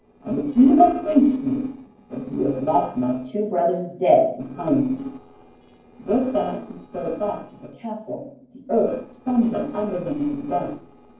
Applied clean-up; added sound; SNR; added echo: neural separator model SepFormer DNS4.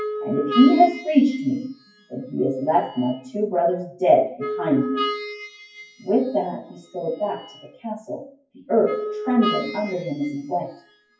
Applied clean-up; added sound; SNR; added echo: classical method WPE with log-MMSE.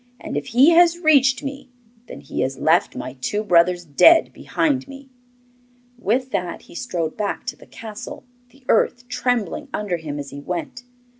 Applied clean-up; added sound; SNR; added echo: none; none; none; none.